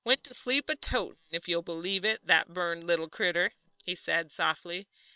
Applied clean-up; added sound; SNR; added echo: neural separator model SepFormer WHAM!.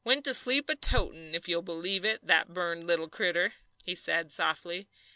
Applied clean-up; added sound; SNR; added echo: none; none; none; none.